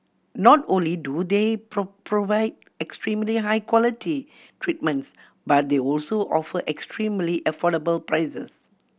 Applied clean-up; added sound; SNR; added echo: none; none; none; none.